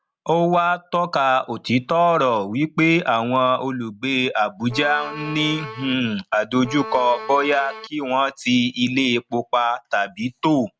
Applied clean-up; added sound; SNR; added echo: none; Bowed string instrument; 12 dB; none.